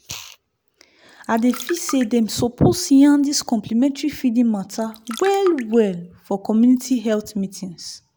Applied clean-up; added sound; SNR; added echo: none; Trickle, dribble; 18 dB; none.